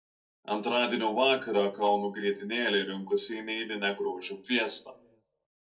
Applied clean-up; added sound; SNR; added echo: none; none; none; reverberation time 0.2 s.